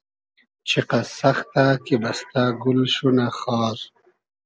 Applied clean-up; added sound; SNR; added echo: none; none; none; none.